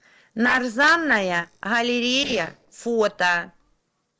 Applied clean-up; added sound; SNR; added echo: neural separator model SepFormer DNS4.